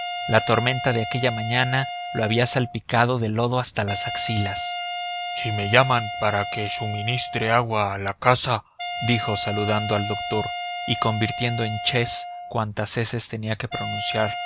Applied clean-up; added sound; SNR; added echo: none; Wind instrument, woodwind instrument; 9 dB; none.